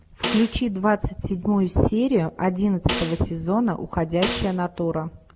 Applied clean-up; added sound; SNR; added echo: none; Snare drum; 8 dB; none.